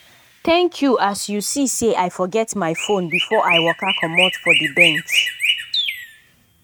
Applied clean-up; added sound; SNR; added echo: neural mask model RNNoise.